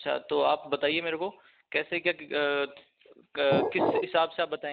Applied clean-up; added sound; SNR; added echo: none; Glass; 0 dB; none.